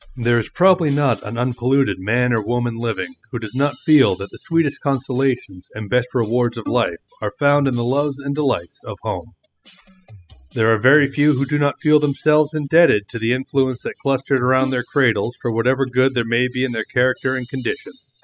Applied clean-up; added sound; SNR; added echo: classical method spectral subtraction.